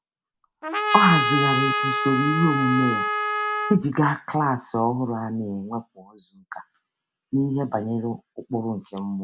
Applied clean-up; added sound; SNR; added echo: none; Trumpet; -1 dB; none.